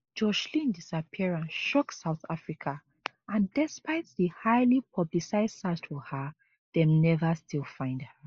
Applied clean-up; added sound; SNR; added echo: neural mask model Resemble Enhance denoiser.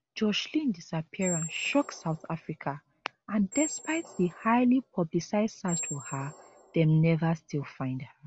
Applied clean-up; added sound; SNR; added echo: none; Squeak; 13 dB; none.